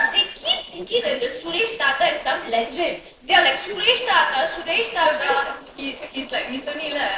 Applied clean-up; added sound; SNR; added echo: neural separator model SepFormer DNS4.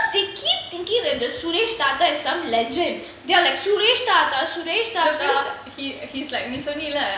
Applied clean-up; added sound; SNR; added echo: none; none; none; none.